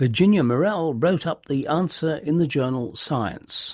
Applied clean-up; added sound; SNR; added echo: none; none; none; none.